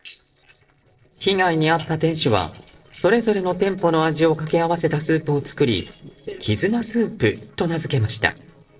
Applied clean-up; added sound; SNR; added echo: neural separator model SepFormer DNS4.